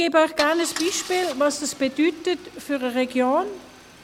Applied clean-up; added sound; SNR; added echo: none; Idling / Engine starting / Car; 15 dB; none.